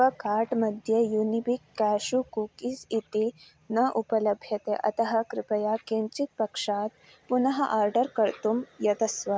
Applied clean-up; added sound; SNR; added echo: none; none; none; none.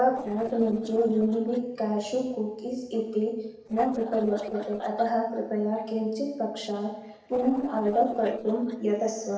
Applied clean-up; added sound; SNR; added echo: neural separator model SepFormer DNS4.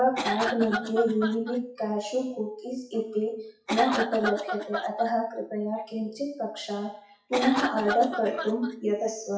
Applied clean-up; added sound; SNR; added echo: classical method WPE with log-MMSE.